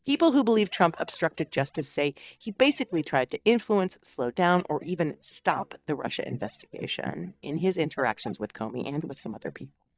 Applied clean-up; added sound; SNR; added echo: neural mask model DeepFilterNet 3.